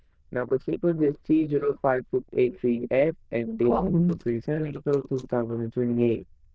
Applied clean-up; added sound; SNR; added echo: neural diffusion model UNIVERSE++.